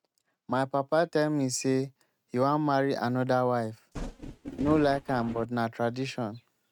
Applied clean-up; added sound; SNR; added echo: neural mask model RNNoise.